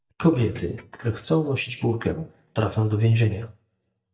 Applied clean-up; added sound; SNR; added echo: neural mask model DeepFilterNet 3.